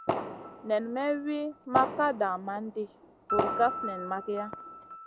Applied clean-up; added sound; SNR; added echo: none; Fireworks + Piano; 5 dB; none.